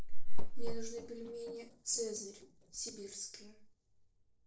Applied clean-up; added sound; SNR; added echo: neural separator model SepFormer DNS4.